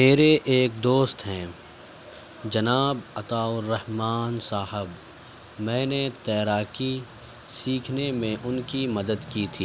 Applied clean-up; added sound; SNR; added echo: none; none; none; none.